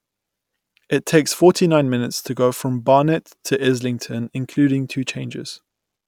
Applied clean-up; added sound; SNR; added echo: none; none; none; none.